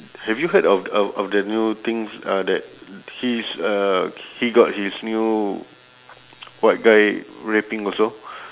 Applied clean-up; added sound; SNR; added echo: none; none; none; none.